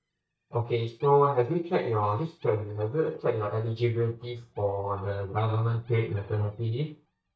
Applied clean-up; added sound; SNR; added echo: neural mask model DeepFilterNet 3.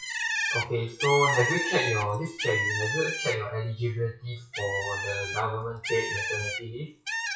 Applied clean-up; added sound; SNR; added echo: classical method WPE with log-MMSE.